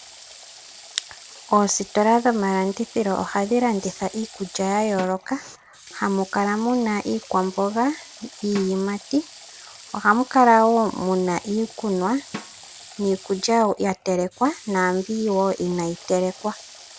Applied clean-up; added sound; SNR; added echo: none; Water tap, faucet / Water + Drum; 19 dB; none.